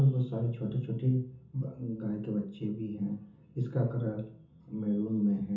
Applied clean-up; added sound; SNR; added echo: none; none; none; reverberation time 0.6 s.